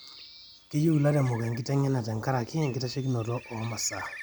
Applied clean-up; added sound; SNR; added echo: none; Bird; 19 dB; none.